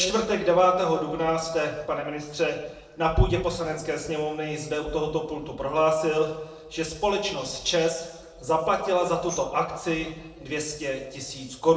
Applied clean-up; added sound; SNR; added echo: neural separator model SepFormer DNS4.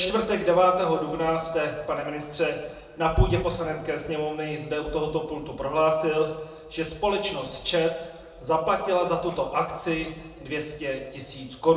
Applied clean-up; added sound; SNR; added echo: none; Tambourine; 18 dB; reverberation time 0.9 s.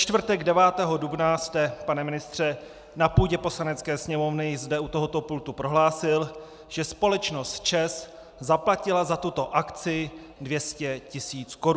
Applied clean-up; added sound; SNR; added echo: none; none; none; none.